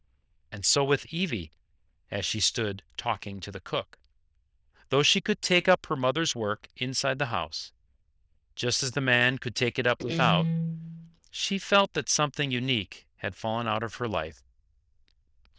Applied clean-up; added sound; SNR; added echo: neural diffusion model UNIVERSE++.